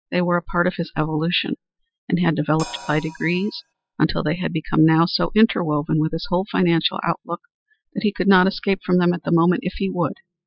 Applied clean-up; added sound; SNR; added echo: classical method spectral subtraction.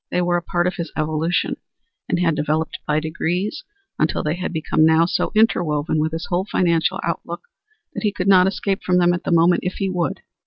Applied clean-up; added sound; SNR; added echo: none; none; none; none.